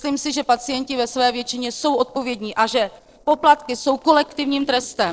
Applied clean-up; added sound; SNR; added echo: neural separator model SepFormer DNS4.